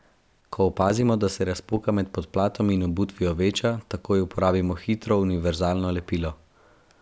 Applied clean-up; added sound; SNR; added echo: none; none; none; none.